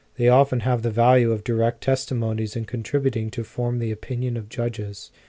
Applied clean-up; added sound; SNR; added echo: none; none; none; none.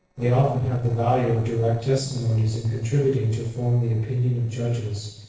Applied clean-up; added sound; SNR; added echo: neural separator model SepFormer DNS4.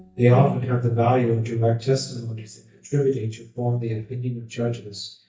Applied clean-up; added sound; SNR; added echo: neural mask model DeepFilterNet 3.